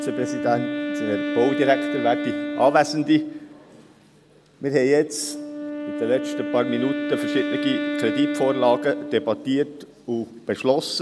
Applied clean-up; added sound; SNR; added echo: none; Wind instrument, woodwind instrument; 5 dB; none.